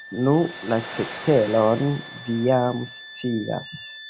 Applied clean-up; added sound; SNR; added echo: none; Wind instrument, woodwind instrument + Waves, surf; 14 dB; none.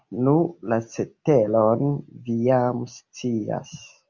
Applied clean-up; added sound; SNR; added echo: none; none; none; none.